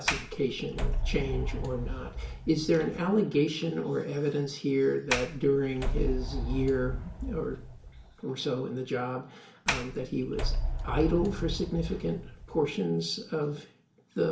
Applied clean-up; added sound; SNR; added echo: none; Sliding door; 2 dB; reverberation time 0.3 s.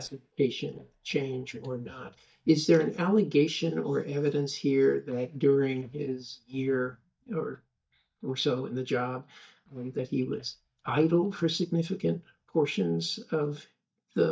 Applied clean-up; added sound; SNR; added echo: neural mask model DeepFilterNet 3.